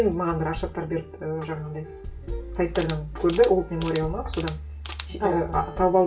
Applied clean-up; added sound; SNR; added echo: none; Camera; 14 dB; reverberation time 0.2 s.